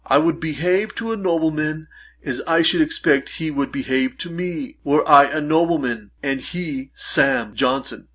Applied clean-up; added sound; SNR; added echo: none; none; none; none.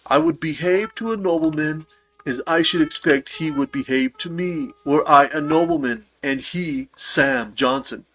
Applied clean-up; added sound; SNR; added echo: neural mask model RNNoise.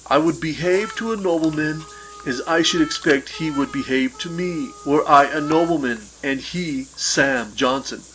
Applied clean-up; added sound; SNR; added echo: none; Harmonica + Bathtub (filling or washing) / Water; 18 dB; none.